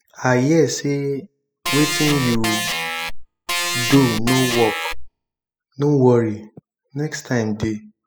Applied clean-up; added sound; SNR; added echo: classical method spectral subtraction.